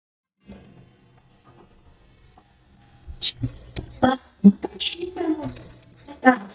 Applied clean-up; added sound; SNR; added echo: neural mask model DeepFilterNet 3.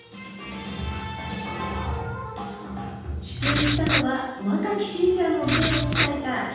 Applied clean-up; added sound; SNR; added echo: none; Writing; -2 dB; reverberation time 1.3 s.